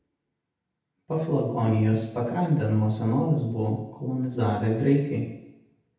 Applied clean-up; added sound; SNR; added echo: none; none; none; reverberation time 0.8 s.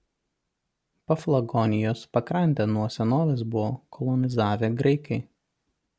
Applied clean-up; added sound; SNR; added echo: none; none; none; none.